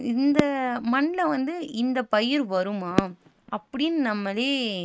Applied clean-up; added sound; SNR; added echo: neural mask model RNNoise.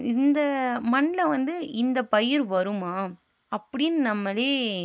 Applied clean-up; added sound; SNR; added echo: none; none; none; none.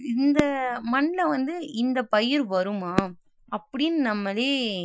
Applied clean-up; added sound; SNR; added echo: classical method Wiener filter.